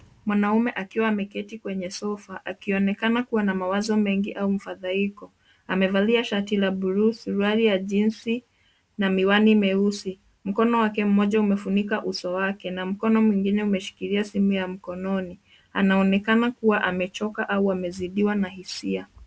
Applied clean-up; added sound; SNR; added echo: none; none; none; none.